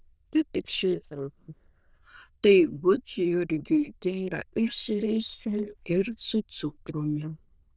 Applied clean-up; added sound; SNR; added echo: neural diffusion model UNIVERSE++.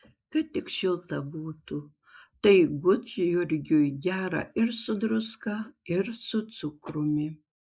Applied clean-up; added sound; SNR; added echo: neural mask model Resemble Enhance denoiser.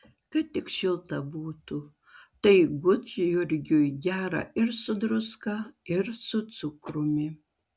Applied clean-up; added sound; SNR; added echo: none; none; none; none.